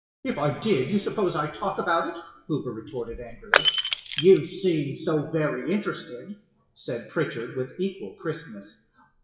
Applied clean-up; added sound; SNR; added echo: classical method WPE with log-MMSE.